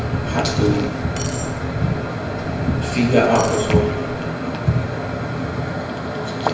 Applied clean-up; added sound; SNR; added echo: none; Cutlery, silverware; 15 dB; reverberation time 1.5 s.